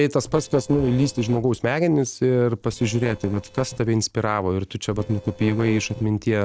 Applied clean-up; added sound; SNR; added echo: neural separator model SepFormer DNS4.